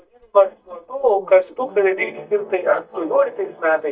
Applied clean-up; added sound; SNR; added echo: neural mask model DeepFilterNet 3.